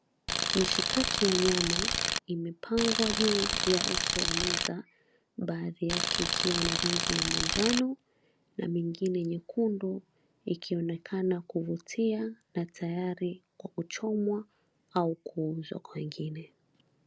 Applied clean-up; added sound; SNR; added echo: none; Tools; -3 dB; none.